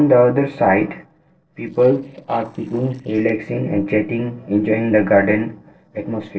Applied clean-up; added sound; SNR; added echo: neural separator model SepFormer DNS4.